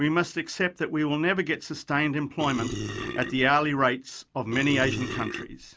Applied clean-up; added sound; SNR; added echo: none; Burping, eructation; 7 dB; none.